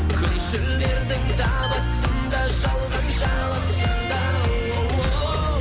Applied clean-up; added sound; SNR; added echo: none; Glass; 17 dB; none.